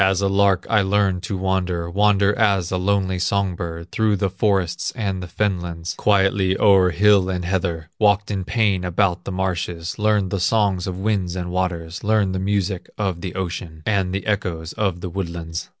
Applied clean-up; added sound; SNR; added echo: none; none; none; none.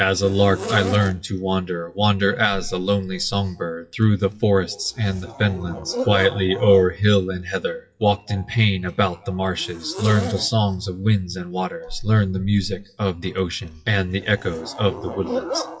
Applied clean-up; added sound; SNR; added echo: classical method WPE with log-MMSE.